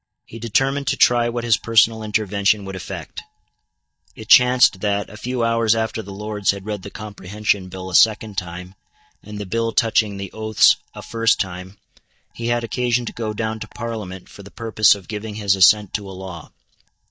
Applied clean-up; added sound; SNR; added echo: neural mask model DeepFilterNet 3.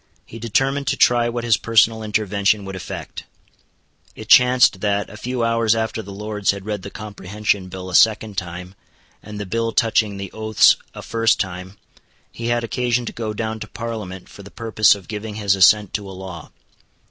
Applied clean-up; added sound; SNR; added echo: none; none; none; none.